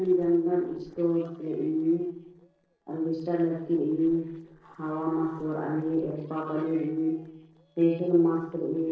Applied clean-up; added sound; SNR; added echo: neural separator model SepFormer DNS4.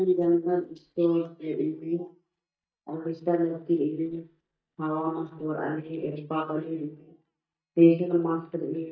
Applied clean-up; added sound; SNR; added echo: neural mask model DeepFilterNet 3.